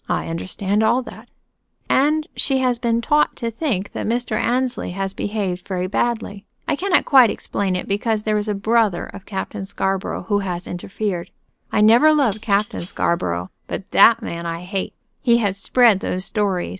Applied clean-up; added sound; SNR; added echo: none; Cutlery, silverware; 12 dB; none.